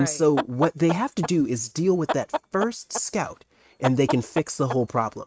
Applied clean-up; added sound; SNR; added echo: neural mask model RNNoise.